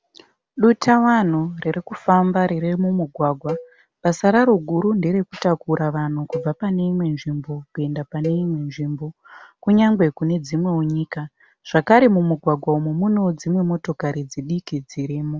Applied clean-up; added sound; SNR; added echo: none; Cowbell; 16 dB; none.